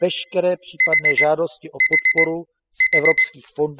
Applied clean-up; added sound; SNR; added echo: classical method spectral subtraction.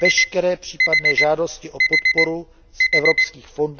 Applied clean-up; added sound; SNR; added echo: none; Alarm; -3 dB; none.